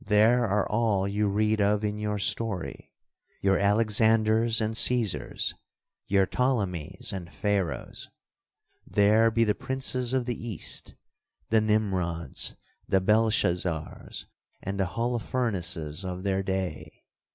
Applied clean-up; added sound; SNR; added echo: none; none; none; none.